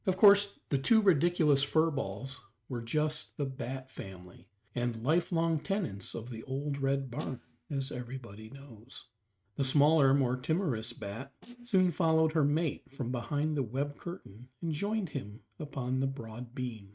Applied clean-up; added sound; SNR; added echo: neural mask model RNNoise.